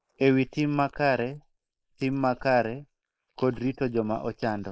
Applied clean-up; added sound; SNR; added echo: neural mask model Resemble Enhance denoiser.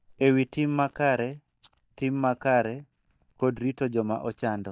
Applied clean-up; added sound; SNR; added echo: neural mask model DeepFilterNet 3.